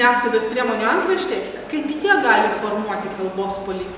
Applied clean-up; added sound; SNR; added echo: none; none; none; none.